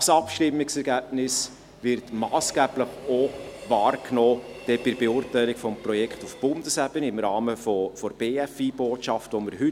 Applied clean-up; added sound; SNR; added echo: none; Train; 19 dB; none.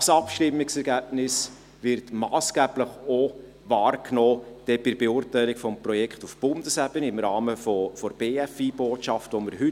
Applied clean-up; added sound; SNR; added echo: none; none; none; none.